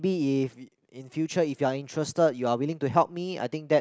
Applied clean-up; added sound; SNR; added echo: none; none; none; none.